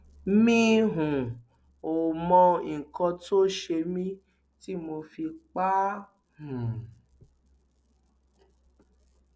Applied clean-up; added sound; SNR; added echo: none; none; none; none.